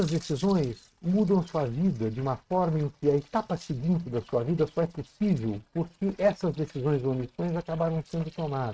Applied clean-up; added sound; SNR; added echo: neural mask model RNNoise.